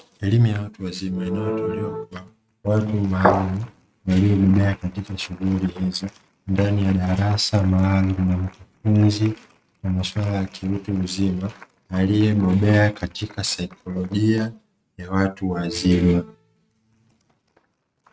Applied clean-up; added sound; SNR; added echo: neural mask model RNNoise.